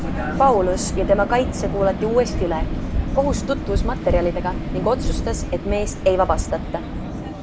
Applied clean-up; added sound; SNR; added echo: none; Vehicle + Waves, surf; 2 dB; none.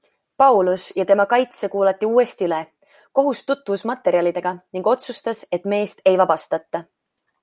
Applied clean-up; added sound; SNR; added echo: none; none; none; none.